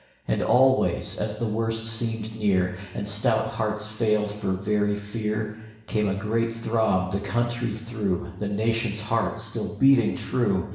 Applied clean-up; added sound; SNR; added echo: none; none; none; reverberation time 0.9 s.